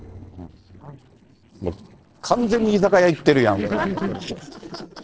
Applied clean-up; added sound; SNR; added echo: neural separator model SepFormer DNS4.